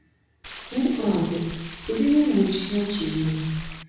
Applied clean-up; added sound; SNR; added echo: none; Stream; 12 dB; reverberation time 1.1 s.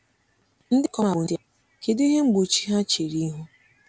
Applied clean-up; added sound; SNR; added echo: none; none; none; none.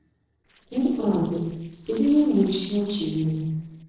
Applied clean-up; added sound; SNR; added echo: neural separator model SepFormer DNS4.